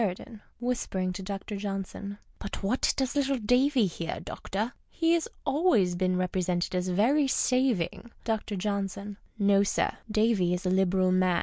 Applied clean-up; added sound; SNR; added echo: none; none; none; none.